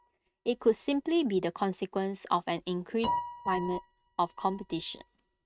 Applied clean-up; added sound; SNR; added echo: neural mask model RNNoise.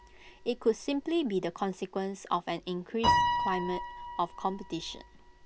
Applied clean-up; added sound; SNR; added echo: none; Piano; 2 dB; none.